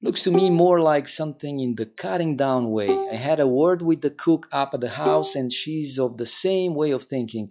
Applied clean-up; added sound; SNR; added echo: classical method log-MMSE.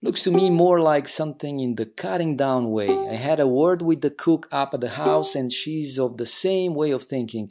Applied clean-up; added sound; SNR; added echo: none; Bowed string instrument; 8 dB; none.